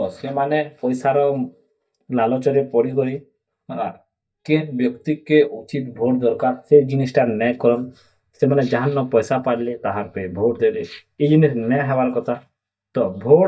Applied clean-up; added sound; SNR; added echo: neural mask model DeepFilterNet 3.